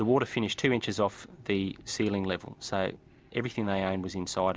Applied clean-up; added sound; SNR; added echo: none; none; none; none.